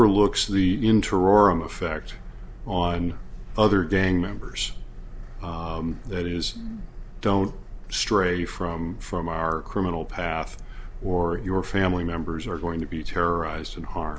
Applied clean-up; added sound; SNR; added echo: none; none; none; none.